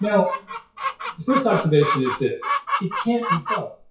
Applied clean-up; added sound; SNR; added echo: classical method WPE with log-MMSE.